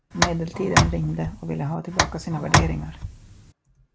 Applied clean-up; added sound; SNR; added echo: none; Tick; -4 dB; none.